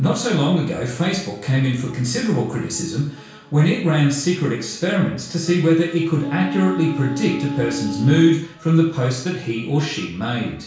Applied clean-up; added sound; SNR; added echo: none; Wind instrument, woodwind instrument; 8 dB; reverberation time 0.6 s.